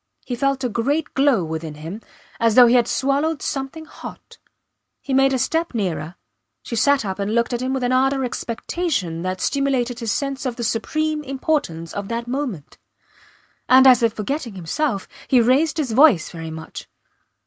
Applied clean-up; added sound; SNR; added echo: none; none; none; none.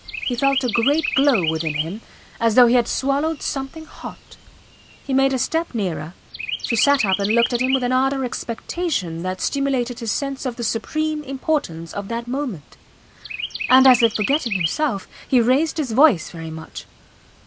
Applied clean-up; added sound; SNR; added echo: none; Chirp, tweet; 9 dB; none.